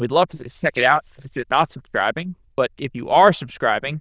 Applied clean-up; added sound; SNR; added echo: neural diffusion model UNIVERSE++.